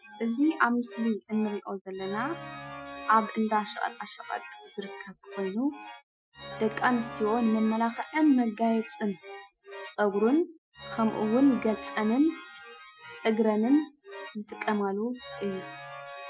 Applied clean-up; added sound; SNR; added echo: classical method Wiener filter.